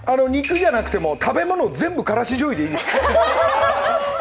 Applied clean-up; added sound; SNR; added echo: none; none; none; none.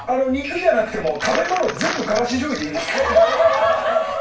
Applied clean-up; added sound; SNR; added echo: none; Crumpling, crinkling; 12 dB; reverberation time 0.2 s.